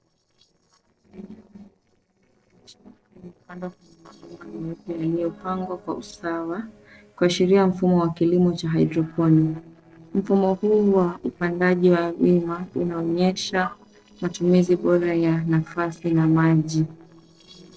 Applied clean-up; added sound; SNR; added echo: neural separator model SepFormer DNS4.